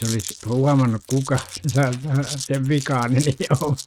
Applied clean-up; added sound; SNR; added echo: neural mask model RNNoise.